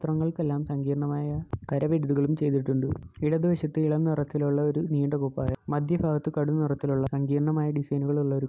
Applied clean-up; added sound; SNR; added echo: none; none; none; none.